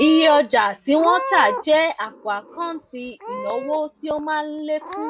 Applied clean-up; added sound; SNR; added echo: none; Meow / Purr; 11 dB; none.